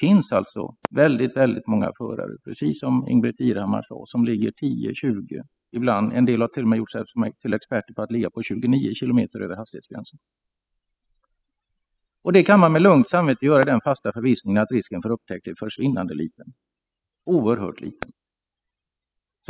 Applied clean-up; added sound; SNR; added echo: classical method spectral subtraction.